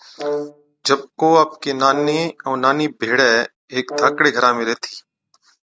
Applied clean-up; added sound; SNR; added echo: none; Brass instrument; 11 dB; none.